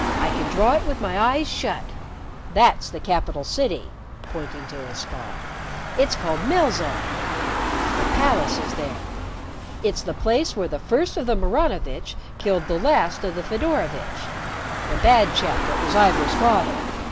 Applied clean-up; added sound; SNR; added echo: none; Engine / Car; 5 dB; none.